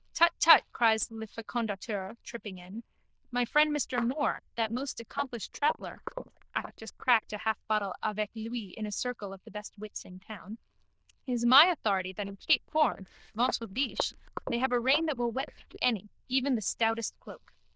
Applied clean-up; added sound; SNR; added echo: neural diffusion model UNIVERSE++.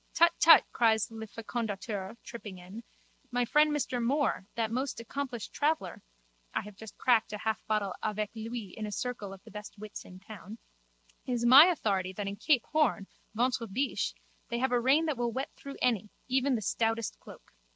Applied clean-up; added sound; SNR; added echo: none; none; none; none.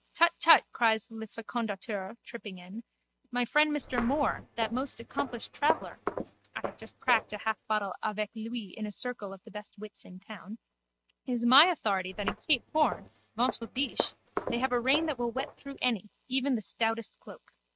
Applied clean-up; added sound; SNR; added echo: neural mask model RNNoise.